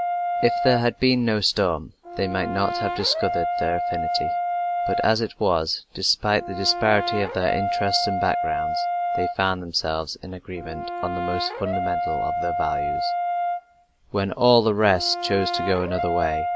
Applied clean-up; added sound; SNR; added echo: none; Brass instrument; 2 dB; none.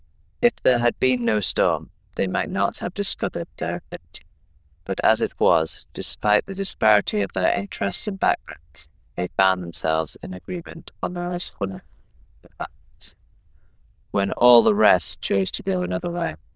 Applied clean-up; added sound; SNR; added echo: neural diffusion model UNIVERSE++.